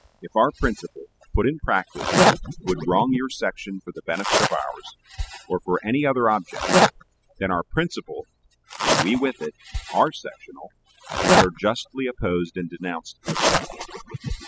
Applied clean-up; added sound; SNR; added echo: classical method spectral subtraction.